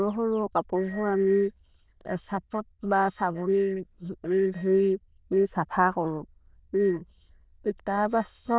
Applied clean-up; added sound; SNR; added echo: neural diffusion model UNIVERSE++.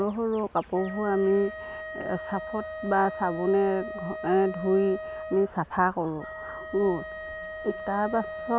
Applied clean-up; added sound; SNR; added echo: none; Wind instrument, woodwind instrument; 11 dB; none.